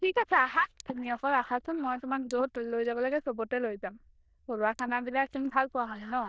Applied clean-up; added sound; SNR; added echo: neural diffusion model UNIVERSE++.